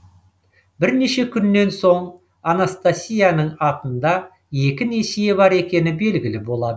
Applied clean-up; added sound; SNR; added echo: none; none; none; none.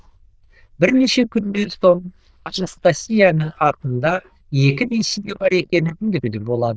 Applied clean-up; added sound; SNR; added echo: neural diffusion model UNIVERSE++.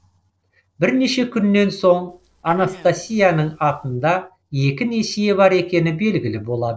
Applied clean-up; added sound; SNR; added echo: neural separator model SepFormer DNS4.